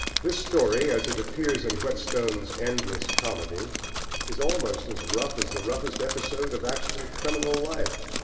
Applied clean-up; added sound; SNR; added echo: none; Drip; 2 dB; reverberation time 2.4 s.